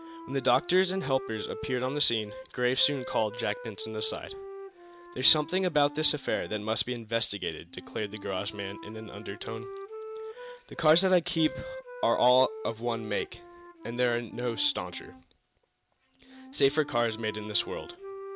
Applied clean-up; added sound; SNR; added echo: none; Wind instrument, woodwind instrument; 13 dB; none.